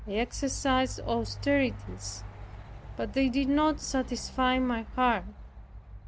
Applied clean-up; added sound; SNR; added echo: none; Truck; 19 dB; none.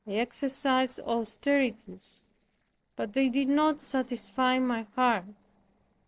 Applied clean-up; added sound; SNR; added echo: neural separator model SepFormer DNS4.